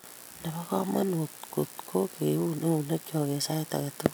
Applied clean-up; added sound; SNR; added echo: none; none; none; none.